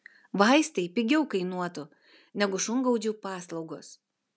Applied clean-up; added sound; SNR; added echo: none; none; none; none.